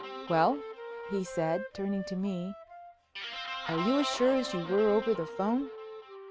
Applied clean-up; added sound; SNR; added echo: none; Wind instrument, woodwind instrument + Guitar; 8 dB; none.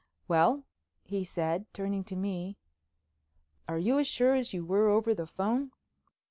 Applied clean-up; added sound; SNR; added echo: none; none; none; none.